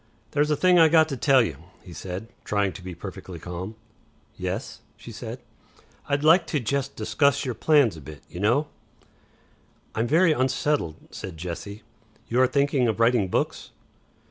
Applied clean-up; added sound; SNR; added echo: none; none; none; none.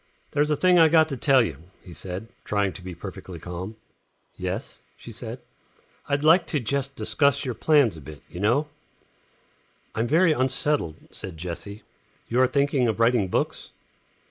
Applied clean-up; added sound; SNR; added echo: neural mask model Resemble Enhance denoiser.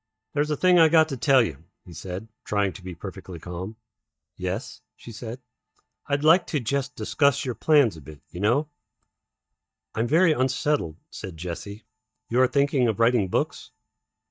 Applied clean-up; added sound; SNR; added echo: neural mask model DeepFilterNet 3.